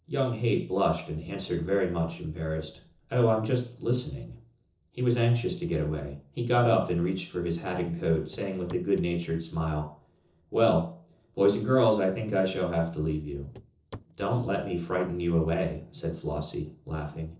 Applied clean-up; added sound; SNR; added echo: neural separator model SepFormer DNS4.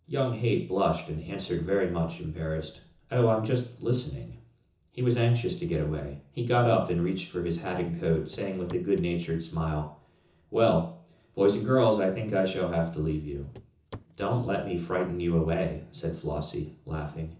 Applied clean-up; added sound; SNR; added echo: none; Walk, footsteps / Run / Wood; 20 dB; reverberation time 0.6 s.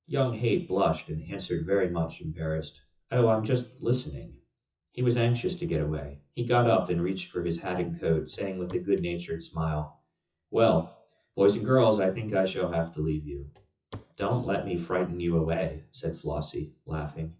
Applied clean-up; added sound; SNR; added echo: classical method WPE with log-MMSE.